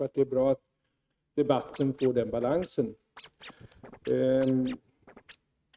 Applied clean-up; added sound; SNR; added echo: neural mask model RNNoise.